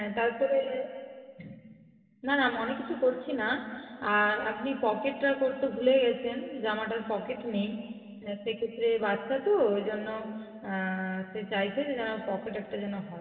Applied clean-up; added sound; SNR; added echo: none; none; none; reverberation time 2.8 s.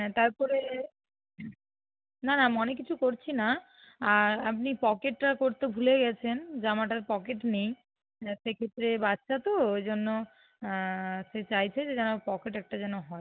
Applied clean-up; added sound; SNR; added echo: none; none; none; none.